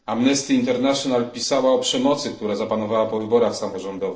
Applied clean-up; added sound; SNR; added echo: neural separator model SepFormer DNS4.